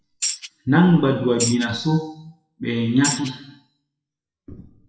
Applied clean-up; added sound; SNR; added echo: classical method WPE with log-MMSE.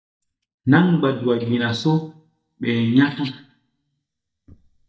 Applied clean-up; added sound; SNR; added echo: neural mask model DeepFilterNet 3.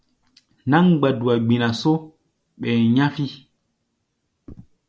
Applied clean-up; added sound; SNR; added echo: none; none; none; none.